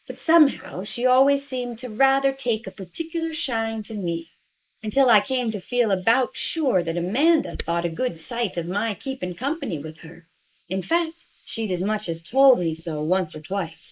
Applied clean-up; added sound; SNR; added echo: neural mask model Resemble Enhance denoiser.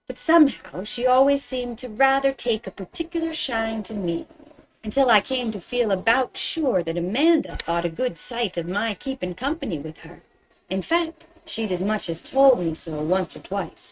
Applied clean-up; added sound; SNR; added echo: neural mask model RNNoise.